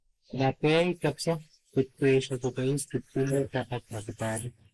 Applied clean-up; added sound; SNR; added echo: neural mask model Resemble Enhance denoiser.